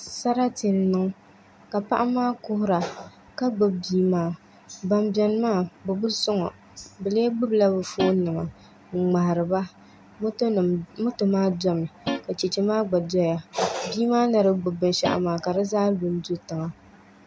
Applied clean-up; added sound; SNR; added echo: none; Guitar; 7 dB; none.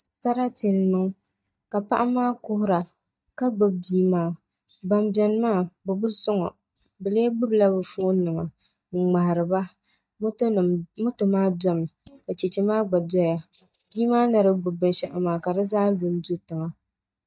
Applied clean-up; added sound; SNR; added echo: neural mask model DeepFilterNet 3.